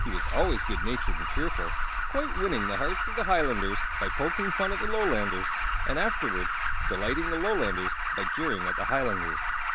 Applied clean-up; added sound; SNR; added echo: none; Alarm; -3 dB; none.